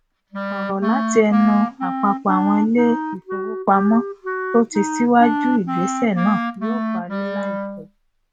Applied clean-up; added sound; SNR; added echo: none; Wind instrument, woodwind instrument; 5 dB; none.